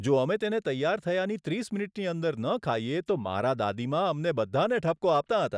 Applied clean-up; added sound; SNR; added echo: neural mask model DeepFilterNet 3.